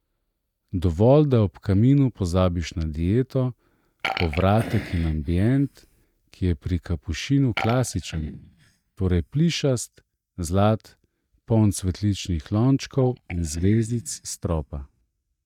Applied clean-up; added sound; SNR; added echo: neural mask model DeepFilterNet 3.